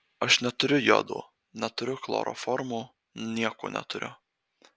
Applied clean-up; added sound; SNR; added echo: none; none; none; none.